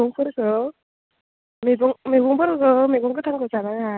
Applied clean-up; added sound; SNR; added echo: none; none; none; none.